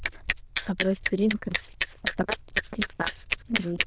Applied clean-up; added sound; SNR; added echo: neural diffusion model UNIVERSE++.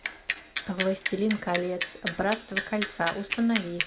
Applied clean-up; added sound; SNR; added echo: none; Bicycle; 5 dB; none.